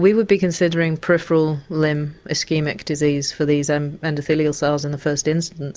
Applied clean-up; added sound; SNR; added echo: none; none; none; none.